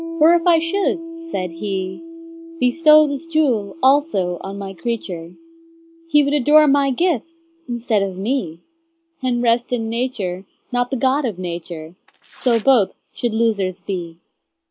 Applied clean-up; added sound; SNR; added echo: none; Piano + Tearing; 17 dB; none.